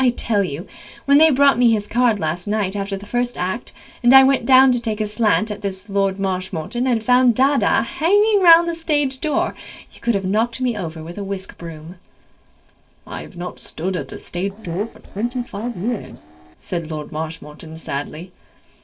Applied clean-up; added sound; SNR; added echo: neural separator model SepFormer DNS4.